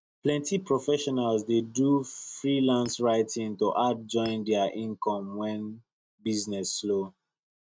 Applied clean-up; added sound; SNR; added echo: neural mask model RNNoise.